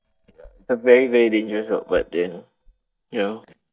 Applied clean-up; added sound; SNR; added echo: neural mask model DeepFilterNet 3.